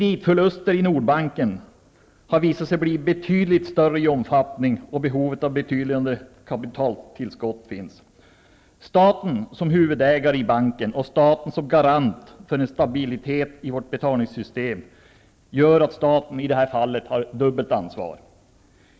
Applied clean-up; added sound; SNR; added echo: none; none; none; none.